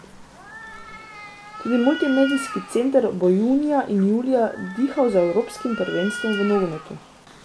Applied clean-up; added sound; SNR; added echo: none; Cat; 14 dB; none.